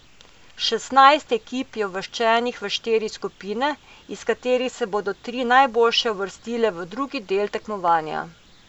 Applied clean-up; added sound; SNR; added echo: none; none; none; none.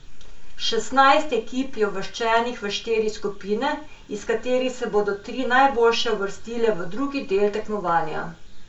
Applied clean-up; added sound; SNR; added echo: none; none; none; reverberation time 0.3 s.